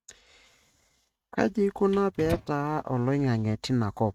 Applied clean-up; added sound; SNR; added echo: neural mask model RNNoise.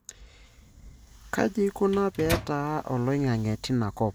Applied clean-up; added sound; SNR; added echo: none; Microwave oven; 8 dB; none.